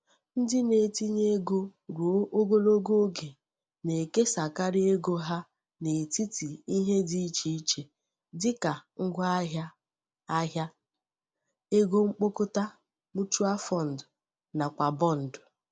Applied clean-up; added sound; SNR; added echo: none; none; none; none.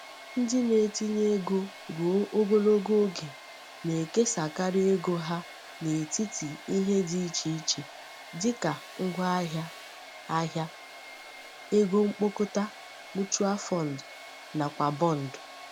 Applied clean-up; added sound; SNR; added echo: none; Domestic sounds, home sounds; 17 dB; none.